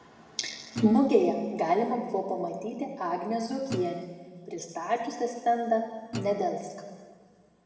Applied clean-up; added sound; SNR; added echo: none; Guitar; 13 dB; reverberation time 1.6 s.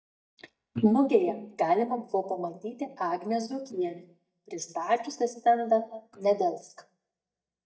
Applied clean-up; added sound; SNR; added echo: neural mask model DeepFilterNet 3.